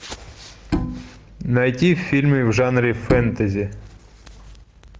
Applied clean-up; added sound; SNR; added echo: none; Bowed string instrument; 8 dB; none.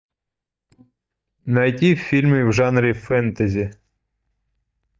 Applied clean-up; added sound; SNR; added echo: neural mask model DeepFilterNet 3.